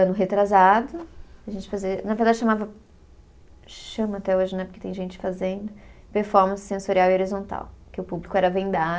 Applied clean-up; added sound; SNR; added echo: none; none; none; none.